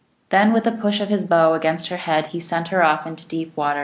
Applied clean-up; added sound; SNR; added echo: none; none; none; none.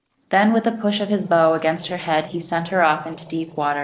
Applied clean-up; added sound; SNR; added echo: neural separator model SepFormer DNS4.